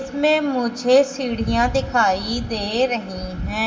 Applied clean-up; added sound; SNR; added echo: none; none; none; reverberation time 1.5 s.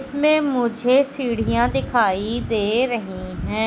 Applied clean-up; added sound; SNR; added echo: none; none; none; none.